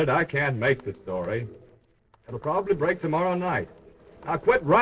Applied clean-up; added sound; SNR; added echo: neural separator model SepFormer DNS4.